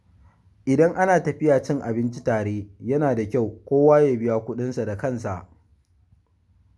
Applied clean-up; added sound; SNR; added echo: none; none; none; none.